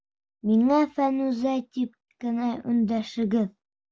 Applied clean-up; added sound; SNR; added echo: none; none; none; none.